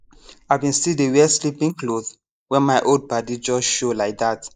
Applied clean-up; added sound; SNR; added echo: neural mask model Resemble Enhance denoiser.